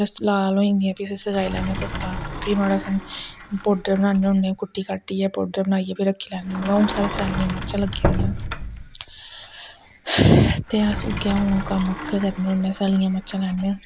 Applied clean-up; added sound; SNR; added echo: none; Sliding door; 9 dB; none.